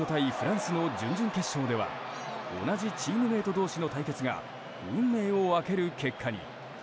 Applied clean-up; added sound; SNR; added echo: none; Crowd / Cheering; 9 dB; none.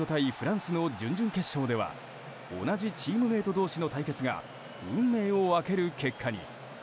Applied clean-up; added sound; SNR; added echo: none; none; none; none.